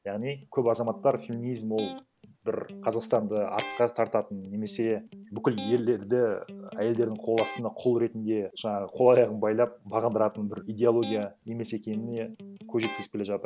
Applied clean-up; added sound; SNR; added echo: none; Electric guitar; 15 dB; none.